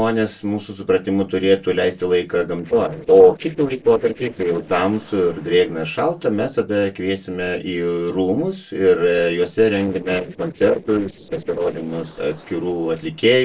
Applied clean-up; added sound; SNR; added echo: neural separator model SepFormer DNS4.